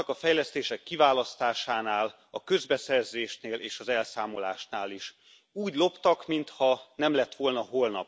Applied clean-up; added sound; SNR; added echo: none; none; none; none.